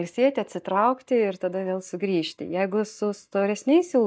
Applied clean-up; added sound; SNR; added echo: neural mask model DeepFilterNet 3.